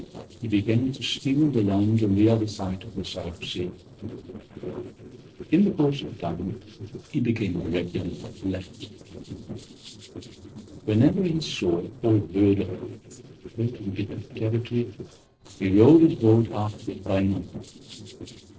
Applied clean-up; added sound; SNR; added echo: neural separator model SepFormer DNS4.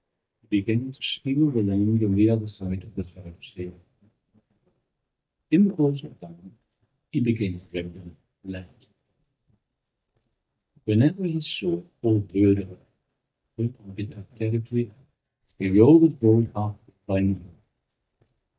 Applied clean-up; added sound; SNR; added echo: neural mask model DeepFilterNet 3.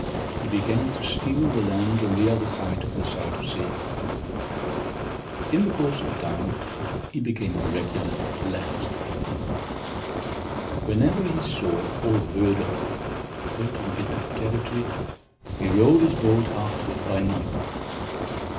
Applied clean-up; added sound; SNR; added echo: none; Fire; 3 dB; reverberation time 0.3 s.